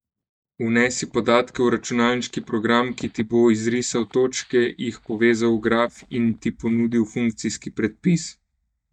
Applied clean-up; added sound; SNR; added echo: neural mask model DeepFilterNet 3.